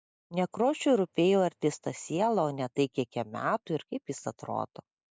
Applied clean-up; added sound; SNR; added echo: none; none; none; none.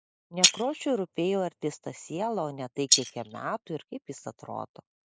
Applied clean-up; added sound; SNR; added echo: neural mask model Resemble Enhance denoiser.